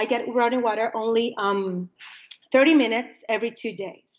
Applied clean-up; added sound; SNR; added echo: none; none; none; none.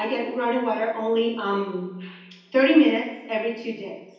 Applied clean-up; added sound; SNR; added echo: none; none; none; reverberation time 0.9 s.